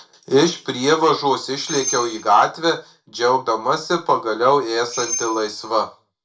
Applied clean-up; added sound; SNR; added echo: none; Bell; 9 dB; reverberation time 0.2 s.